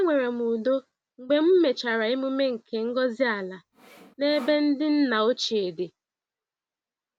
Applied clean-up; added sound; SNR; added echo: none; Sawing; 20 dB; none.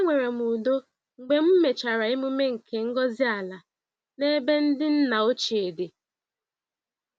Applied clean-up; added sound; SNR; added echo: none; none; none; none.